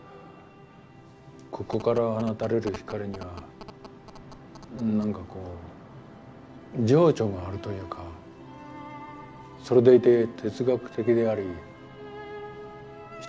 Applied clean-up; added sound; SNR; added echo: none; Telephone; 18 dB; none.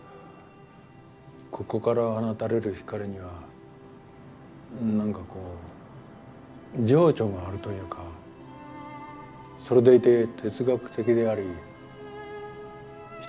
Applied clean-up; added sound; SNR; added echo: none; none; none; none.